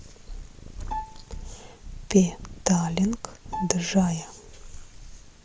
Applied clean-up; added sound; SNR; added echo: none; Bowed string instrument + Purr; 11 dB; none.